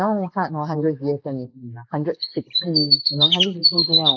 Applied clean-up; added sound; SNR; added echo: neural mask model Resemble Enhance denoiser.